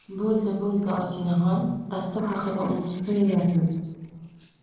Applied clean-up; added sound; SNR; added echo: neural separator model SepFormer DNS4.